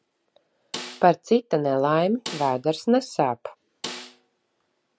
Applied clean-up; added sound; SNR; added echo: none; Snare drum; 15 dB; none.